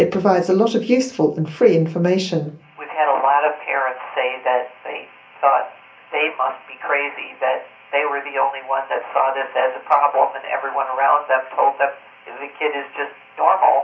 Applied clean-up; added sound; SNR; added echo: none; none; none; reverberation time 0.3 s.